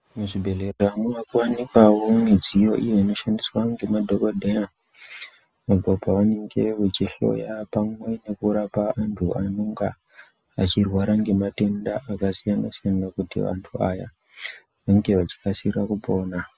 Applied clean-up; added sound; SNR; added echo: none; none; none; none.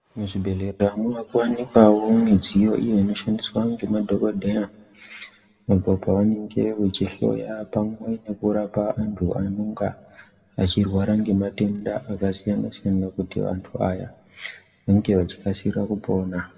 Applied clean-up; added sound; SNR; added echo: none; none; none; reverberation time 1.3 s.